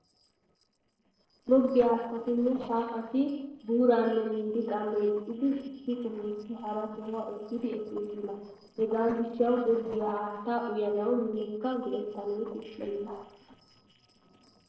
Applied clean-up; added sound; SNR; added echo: neural separator model SepFormer DNS4.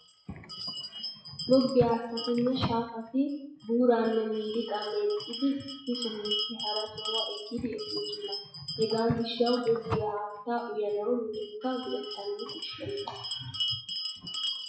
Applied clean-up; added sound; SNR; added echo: classical method WPE with log-MMSE.